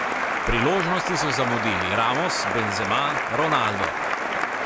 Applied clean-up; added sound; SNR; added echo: none; Applause; -1 dB; none.